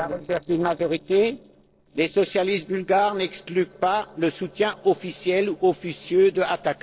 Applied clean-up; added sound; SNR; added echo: neural separator model SepFormer DNS4.